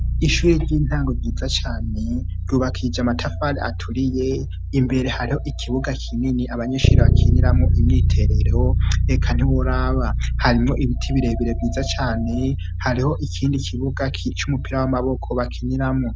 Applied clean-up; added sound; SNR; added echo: none; Bass guitar; -2 dB; none.